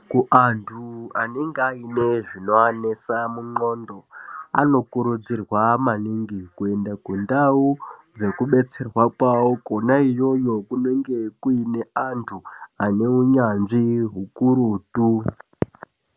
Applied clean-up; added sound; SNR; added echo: none; none; none; none.